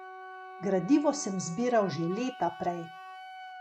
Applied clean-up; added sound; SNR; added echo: none; Wind instrument, woodwind instrument; 14 dB; none.